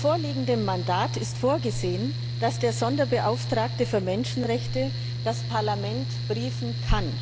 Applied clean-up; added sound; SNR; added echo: none; Mechanical fan; 3 dB; none.